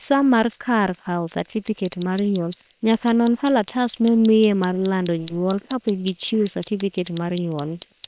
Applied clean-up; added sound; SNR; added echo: neural separator model SepFormer WHAM!.